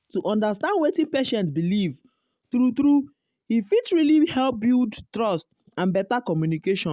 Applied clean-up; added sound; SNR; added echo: none; none; none; none.